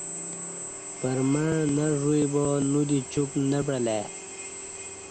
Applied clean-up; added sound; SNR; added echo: none; Drill; 7 dB; none.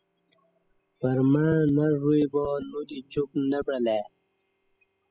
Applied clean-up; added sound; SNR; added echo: classical method spectral subtraction.